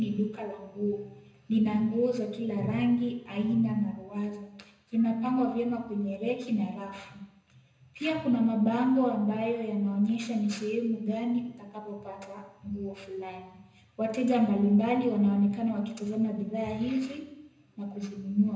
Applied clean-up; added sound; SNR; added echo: none; none; none; reverberation time 0.8 s.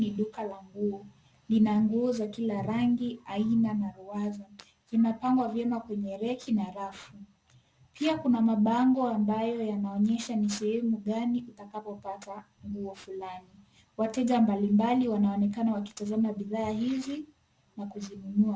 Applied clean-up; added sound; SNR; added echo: none; none; none; none.